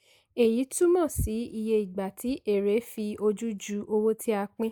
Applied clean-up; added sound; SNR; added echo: neural mask model Resemble Enhance denoiser.